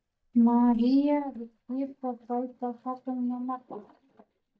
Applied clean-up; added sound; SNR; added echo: neural mask model DeepFilterNet 3.